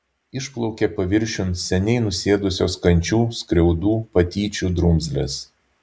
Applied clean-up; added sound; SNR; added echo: none; none; none; none.